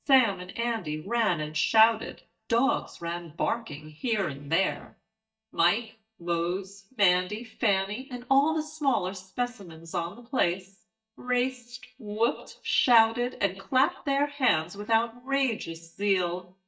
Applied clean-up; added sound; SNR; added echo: neural mask model DeepFilterNet 3.